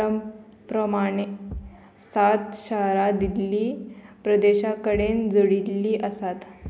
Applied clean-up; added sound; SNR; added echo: none; Thump, thud; 20 dB; none.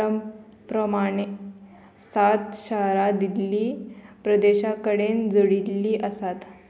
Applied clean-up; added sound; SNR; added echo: none; none; none; none.